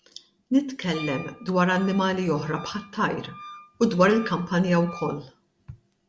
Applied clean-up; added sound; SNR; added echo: none; Wind instrument, woodwind instrument; 19 dB; none.